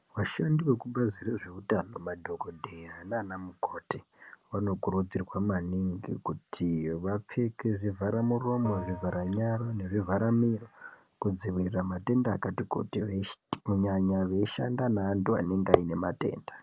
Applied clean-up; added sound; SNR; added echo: none; Bell; 15 dB; none.